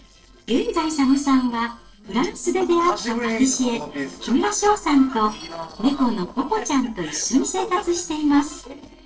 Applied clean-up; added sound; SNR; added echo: neural separator model SepFormer DNS4.